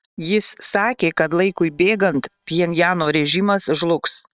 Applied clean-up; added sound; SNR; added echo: neural separator model SepFormer WHAM!.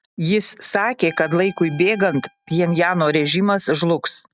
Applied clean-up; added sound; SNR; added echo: neural mask model RNNoise.